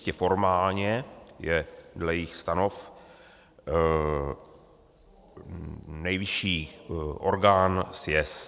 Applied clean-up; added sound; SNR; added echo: none; none; none; none.